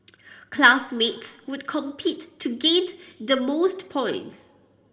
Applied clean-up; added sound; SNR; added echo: none; none; none; reverberation time 1.5 s.